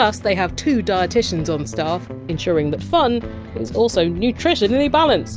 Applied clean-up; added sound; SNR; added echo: none; none; none; none.